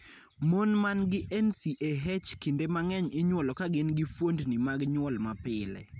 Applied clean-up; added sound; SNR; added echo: none; none; none; none.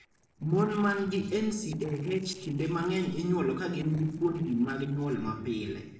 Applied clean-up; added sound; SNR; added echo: neural separator model SepFormer DNS4.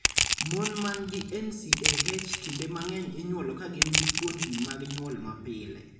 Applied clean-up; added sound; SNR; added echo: none; Crushing; -4 dB; reverberation time 0.9 s.